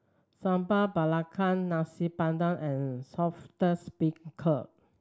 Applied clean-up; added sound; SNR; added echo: none; none; none; none.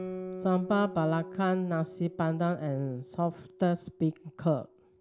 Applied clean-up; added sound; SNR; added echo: none; Guitar; 14 dB; none.